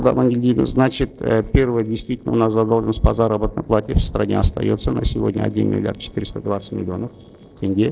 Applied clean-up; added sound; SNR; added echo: neural separator model SepFormer DNS4.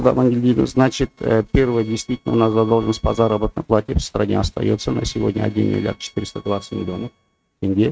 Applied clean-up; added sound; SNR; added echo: neural mask model RNNoise.